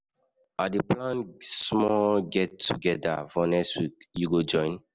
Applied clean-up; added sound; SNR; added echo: none; none; none; none.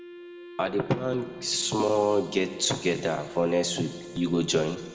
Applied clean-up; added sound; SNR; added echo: none; Wind instrument, woodwind instrument; 17 dB; reverberation time 1.8 s.